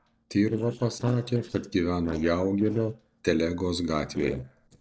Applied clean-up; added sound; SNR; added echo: neural separator model SepFormer DNS4.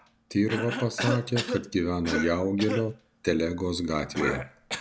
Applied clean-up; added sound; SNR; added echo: none; Cough; 7 dB; none.